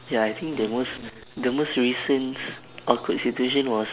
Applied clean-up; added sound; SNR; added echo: none; none; none; none.